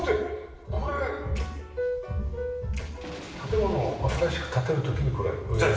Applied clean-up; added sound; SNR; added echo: none; Thunder; 17 dB; reverberation time 1.2 s.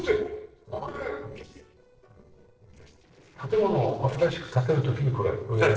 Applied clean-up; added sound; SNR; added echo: neural separator model SepFormer DNS4.